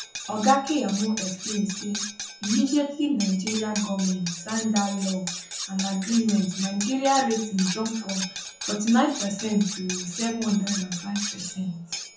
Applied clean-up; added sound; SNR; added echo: none; Cutlery, silverware; 8 dB; reverberation time 0.5 s.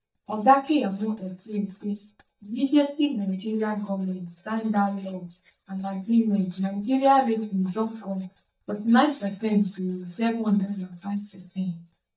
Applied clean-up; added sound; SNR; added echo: neural mask model DeepFilterNet 3.